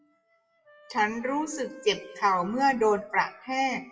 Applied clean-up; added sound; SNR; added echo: classical method WPE with log-MMSE.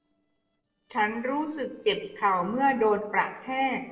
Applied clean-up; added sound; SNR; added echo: neural separator model SepFormer DNS4.